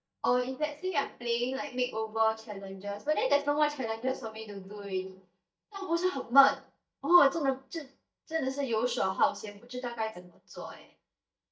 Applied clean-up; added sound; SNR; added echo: neural mask model DeepFilterNet 3.